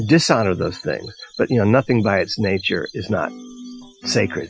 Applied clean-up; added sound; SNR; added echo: classical method Wiener filter.